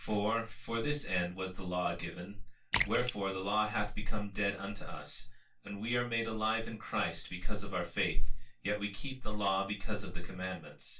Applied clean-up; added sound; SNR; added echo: none; Splash, splatter; 9 dB; reverberation time 0.2 s.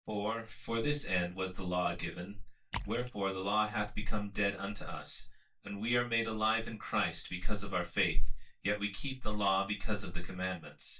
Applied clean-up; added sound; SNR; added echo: neural mask model DeepFilterNet 3.